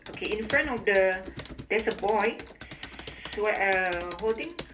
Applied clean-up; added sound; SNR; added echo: none; Computer keyboard; 14 dB; reverberation time 0.3 s.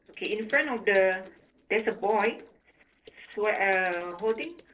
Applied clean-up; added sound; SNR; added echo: neural separator model SepFormer DNS4.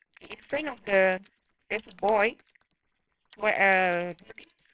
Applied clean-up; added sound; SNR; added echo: neural separator model SepFormer WHAMR!.